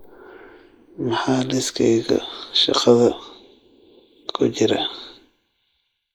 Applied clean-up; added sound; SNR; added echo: neural mask model Resemble Enhance denoiser.